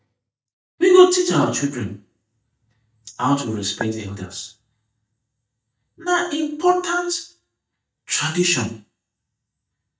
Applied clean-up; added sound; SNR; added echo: neural mask model DeepFilterNet 3.